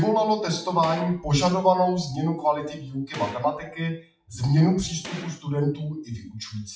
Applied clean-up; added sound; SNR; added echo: classical method WPE with log-MMSE.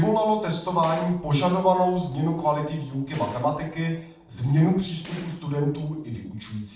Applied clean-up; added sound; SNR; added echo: neural separator model SepFormer DNS4.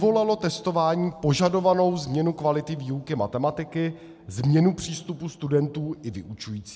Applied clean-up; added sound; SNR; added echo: none; none; none; none.